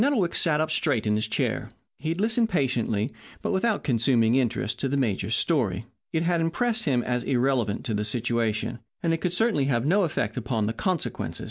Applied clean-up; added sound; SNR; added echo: none; none; none; none.